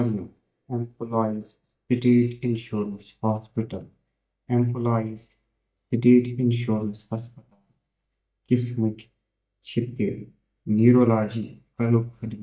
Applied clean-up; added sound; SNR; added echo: neural mask model DeepFilterNet 3.